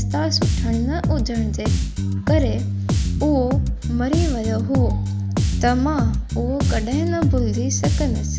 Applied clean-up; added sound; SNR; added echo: none; Bass guitar; -3 dB; none.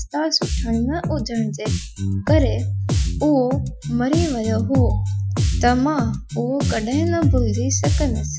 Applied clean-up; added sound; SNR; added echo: classical method Wiener filter.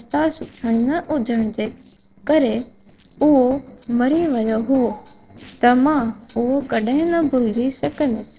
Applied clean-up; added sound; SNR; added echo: neural separator model SepFormer DNS4.